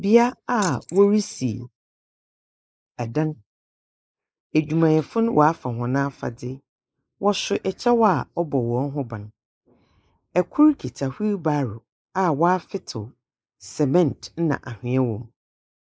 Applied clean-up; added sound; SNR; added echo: neural mask model Resemble Enhance denoiser.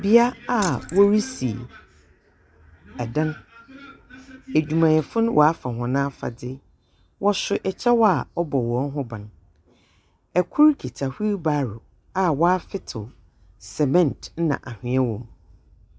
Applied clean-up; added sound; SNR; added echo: none; Keys jangling; 14 dB; none.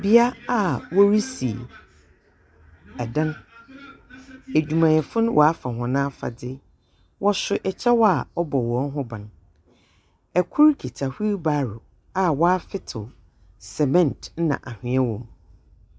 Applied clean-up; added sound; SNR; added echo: none; none; none; none.